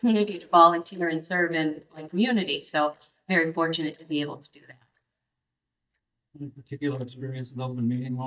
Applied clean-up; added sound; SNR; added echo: neural mask model DeepFilterNet 3.